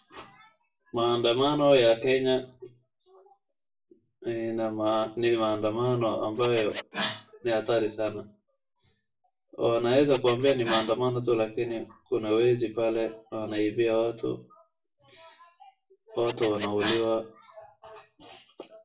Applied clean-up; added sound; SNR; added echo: none; Scratching (performance technique); 11 dB; reverberation time 0.3 s.